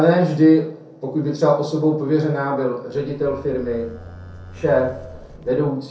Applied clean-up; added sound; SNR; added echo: none; Livestock, farm animals, working animals; 19 dB; reverberation time 0.5 s.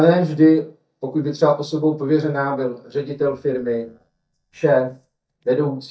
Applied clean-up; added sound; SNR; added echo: neural mask model DeepFilterNet 3.